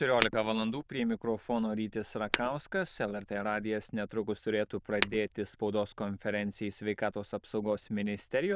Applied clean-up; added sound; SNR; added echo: neural diffusion model UNIVERSE++.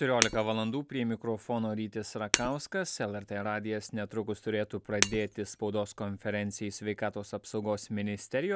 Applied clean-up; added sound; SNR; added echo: none; Shatter; 4 dB; none.